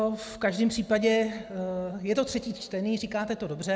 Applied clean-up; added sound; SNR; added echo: none; none; none; none.